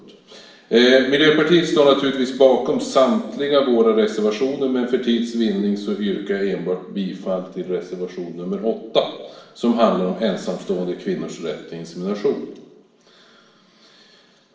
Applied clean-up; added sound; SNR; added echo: none; none; none; reverberation time 0.9 s.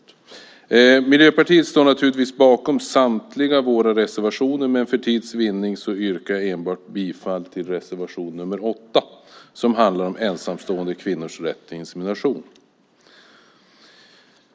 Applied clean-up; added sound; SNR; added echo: none; none; none; none.